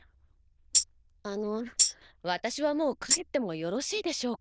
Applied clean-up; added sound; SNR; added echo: neural diffusion model UNIVERSE++.